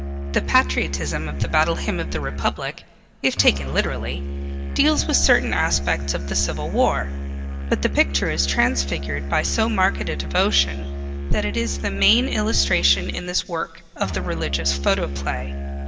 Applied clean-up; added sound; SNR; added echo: none; Musical instrument; 4 dB; reverberation time 1.9 s.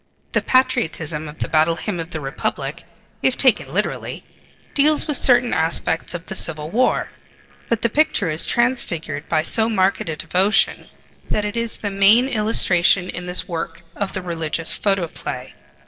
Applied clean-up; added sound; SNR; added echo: neural separator model SepFormer DNS4.